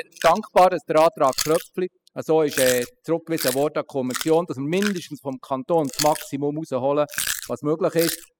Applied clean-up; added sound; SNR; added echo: classical method spectral subtraction.